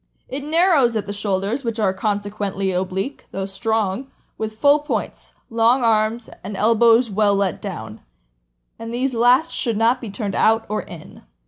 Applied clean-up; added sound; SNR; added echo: none; none; none; none.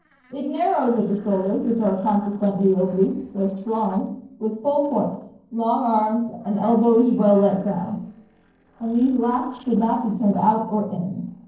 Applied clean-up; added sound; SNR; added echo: neural separator model SepFormer DNS4.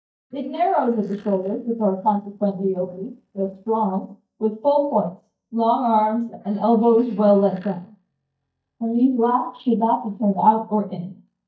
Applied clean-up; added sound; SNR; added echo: neural mask model DeepFilterNet 3.